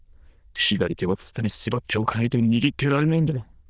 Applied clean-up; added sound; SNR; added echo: neural diffusion model UNIVERSE++.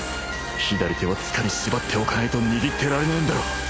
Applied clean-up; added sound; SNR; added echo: none; Tools; 12 dB; none.